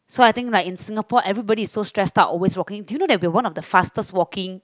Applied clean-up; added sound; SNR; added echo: none; none; none; none.